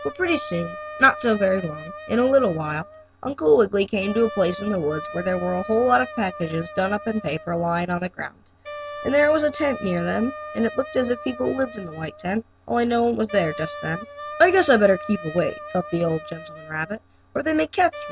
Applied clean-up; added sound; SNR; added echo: none; Wind instrument, woodwind instrument; 14 dB; none.